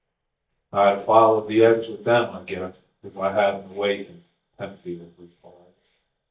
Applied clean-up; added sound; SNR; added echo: neural mask model DeepFilterNet 3.